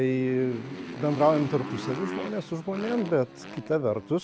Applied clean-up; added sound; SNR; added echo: none; Motorcycle; 11 dB; none.